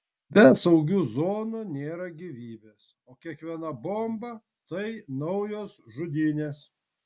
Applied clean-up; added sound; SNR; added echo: none; none; none; none.